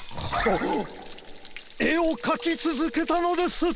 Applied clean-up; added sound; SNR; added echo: none; Stream / Trickle, dribble / Splash, splatter; 11 dB; none.